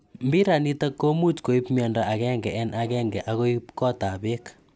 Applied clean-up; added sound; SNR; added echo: none; none; none; none.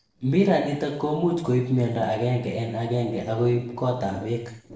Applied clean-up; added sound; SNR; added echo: neural separator model SepFormer DNS4.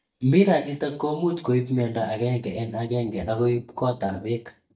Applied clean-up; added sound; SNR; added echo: neural mask model DeepFilterNet 3.